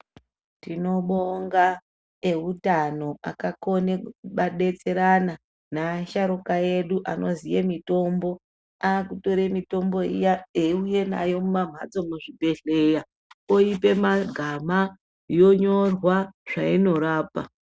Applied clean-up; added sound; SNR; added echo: none; none; none; none.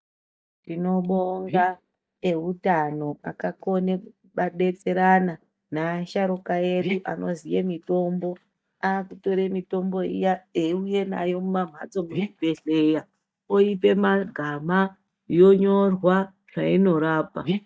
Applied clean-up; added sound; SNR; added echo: neural mask model DeepFilterNet 3.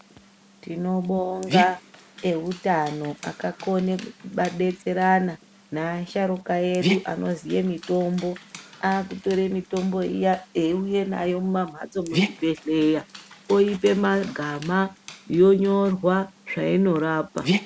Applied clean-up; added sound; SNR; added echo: none; Dog; 10 dB; none.